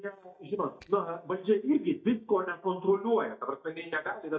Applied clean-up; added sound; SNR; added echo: neural mask model DeepFilterNet 3.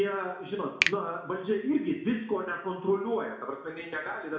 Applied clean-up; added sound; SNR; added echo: none; Finger snapping; 5 dB; reverberation time 0.6 s.